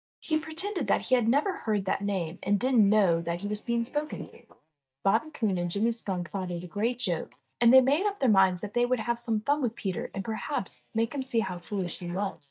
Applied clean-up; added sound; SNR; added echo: neural mask model DeepFilterNet 3.